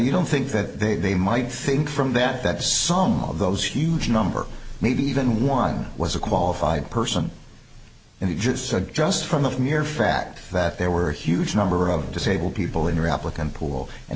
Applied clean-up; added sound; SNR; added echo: none; none; none; none.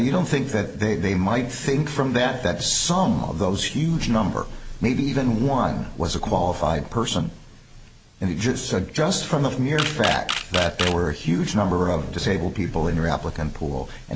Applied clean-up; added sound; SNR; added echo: none; Camera; 7 dB; none.